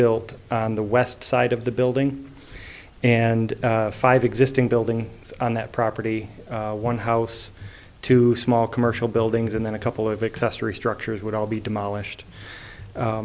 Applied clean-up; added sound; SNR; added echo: none; none; none; none.